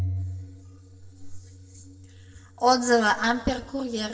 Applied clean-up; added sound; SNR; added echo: neural separator model SepFormer DNS4.